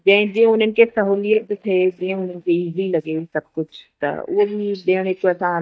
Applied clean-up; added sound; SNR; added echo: neural mask model DeepFilterNet 3.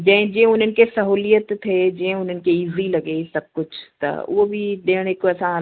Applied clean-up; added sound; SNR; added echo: none; none; none; none.